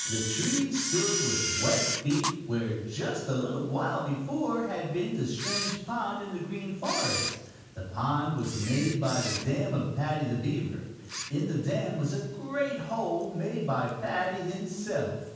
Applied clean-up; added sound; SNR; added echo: none; Camera; 7 dB; reverberation time 1.2 s.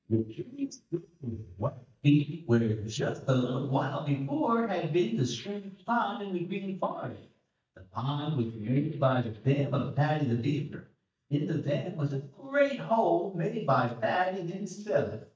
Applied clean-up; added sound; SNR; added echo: neural mask model DeepFilterNet 3.